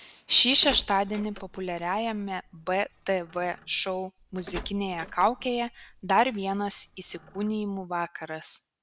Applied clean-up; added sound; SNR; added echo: none; Door; 17 dB; none.